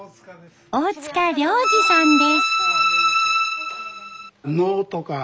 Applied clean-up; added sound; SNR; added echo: none; Bowed string instrument; -4 dB; none.